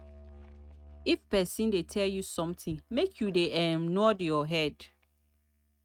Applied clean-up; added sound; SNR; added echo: neural mask model RNNoise.